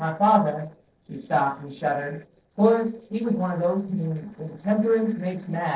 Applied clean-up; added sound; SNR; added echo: neural separator model SepFormer DNS4.